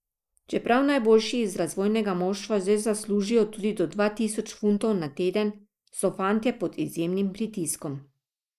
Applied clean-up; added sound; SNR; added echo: neural mask model Resemble Enhance denoiser.